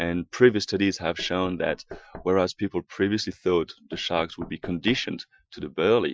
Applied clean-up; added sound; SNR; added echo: classical method Wiener filter.